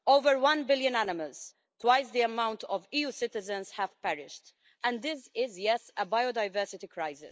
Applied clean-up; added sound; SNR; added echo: neural mask model Resemble Enhance denoiser.